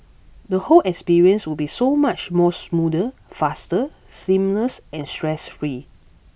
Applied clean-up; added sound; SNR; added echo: none; none; none; none.